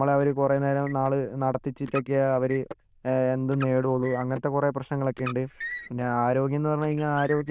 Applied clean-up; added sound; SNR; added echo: neural diffusion model UNIVERSE++.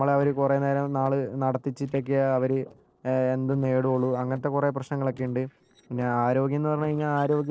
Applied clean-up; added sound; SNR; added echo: neural separator model SepFormer DNS4.